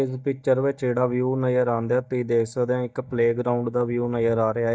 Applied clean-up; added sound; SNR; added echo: neural mask model DeepFilterNet 3.